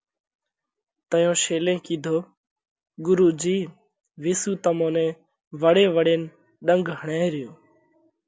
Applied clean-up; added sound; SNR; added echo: none; none; none; none.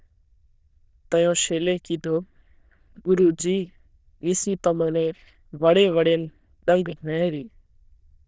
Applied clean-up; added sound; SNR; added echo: neural diffusion model UNIVERSE++.